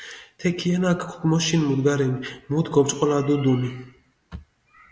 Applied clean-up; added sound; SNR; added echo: none; none; none; none.